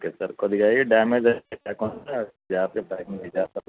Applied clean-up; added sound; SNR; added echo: none; none; none; none.